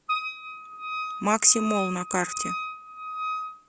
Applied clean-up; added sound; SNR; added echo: none; Wind instrument, woodwind instrument; 5 dB; none.